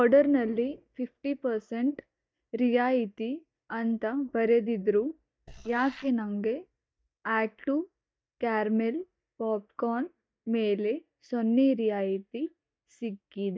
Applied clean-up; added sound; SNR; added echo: neural mask model DeepFilterNet 3.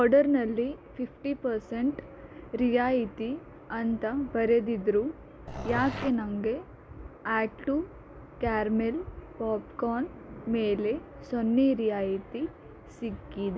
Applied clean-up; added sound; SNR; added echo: none; Growling; 9 dB; none.